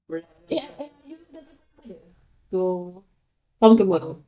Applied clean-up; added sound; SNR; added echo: neural mask model DeepFilterNet 3.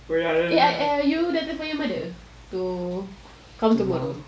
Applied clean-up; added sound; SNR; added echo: none; none; none; none.